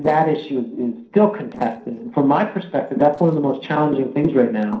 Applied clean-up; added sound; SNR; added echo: neural separator model SepFormer DNS4.